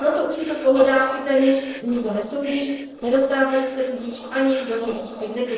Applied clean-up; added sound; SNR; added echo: neural separator model SepFormer DNS4.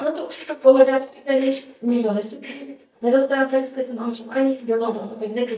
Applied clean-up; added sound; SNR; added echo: neural mask model DeepFilterNet 3.